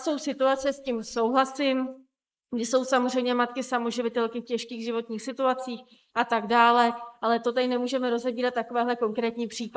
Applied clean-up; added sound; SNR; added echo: neural mask model Resemble Enhance denoiser.